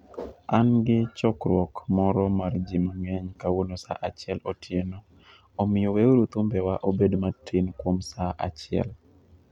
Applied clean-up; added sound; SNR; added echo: none; none; none; none.